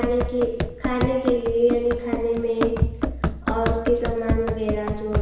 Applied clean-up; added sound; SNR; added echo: none; Run; 2 dB; reverberation time 1.0 s.